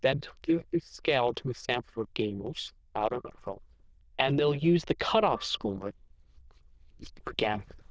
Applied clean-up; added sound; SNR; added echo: neural diffusion model UNIVERSE++.